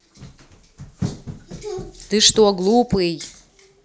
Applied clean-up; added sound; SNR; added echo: none; none; none; none.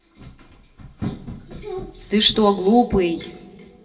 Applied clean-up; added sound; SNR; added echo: none; none; none; reverberation time 1.9 s.